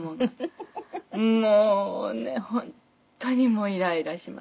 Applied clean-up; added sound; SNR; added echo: none; none; none; none.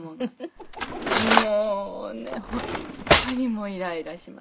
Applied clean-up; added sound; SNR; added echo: none; Cutlery, silverware; -3 dB; none.